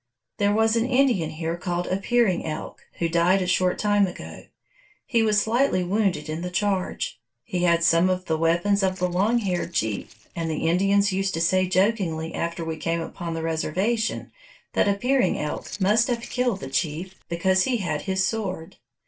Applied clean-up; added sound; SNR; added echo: neural separator model SepFormer DNS4.